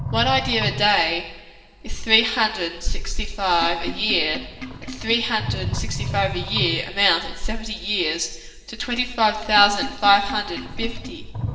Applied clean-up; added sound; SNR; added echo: none; Sink (filling or washing); 9 dB; reverberation time 2.4 s.